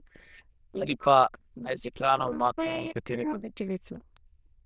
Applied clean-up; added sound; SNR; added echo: neural diffusion model UNIVERSE++.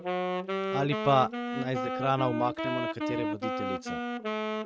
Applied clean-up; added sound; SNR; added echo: neural mask model RNNoise.